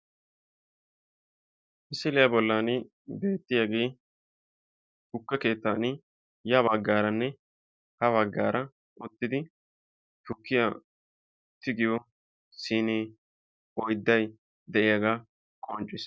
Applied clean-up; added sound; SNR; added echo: none; none; none; none.